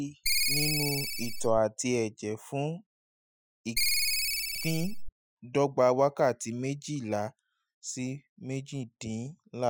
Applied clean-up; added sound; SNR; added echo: classical method Wiener filter.